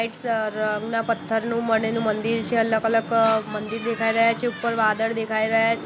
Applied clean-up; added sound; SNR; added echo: none; none; none; none.